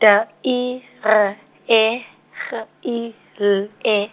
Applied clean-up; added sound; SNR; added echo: none; none; none; none.